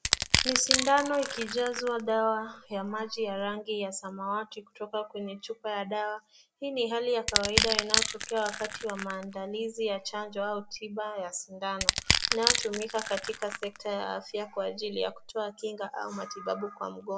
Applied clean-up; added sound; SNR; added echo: none; Crushing; 0 dB; none.